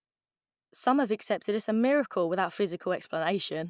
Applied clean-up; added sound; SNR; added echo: none; none; none; none.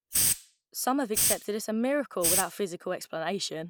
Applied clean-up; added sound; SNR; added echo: none; Hiss; 0 dB; none.